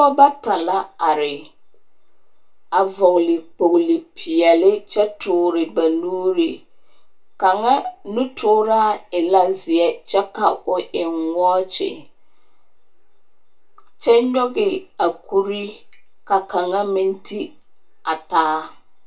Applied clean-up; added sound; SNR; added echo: none; none; none; reverberation time 0.1 s.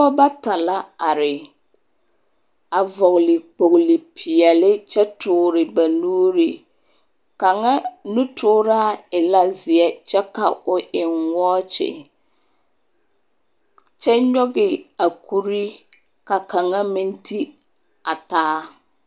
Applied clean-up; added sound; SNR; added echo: none; none; none; none.